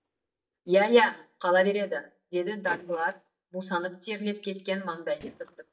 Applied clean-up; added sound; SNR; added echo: neural mask model DeepFilterNet 3.